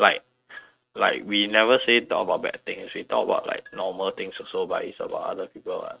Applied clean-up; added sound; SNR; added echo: neural mask model RNNoise.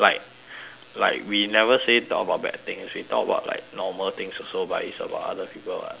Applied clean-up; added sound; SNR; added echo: none; none; none; none.